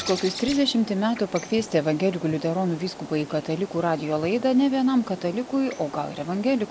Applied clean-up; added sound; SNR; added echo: none; Bird; 15 dB; none.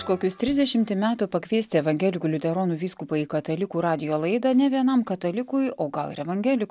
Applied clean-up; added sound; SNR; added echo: none; none; none; none.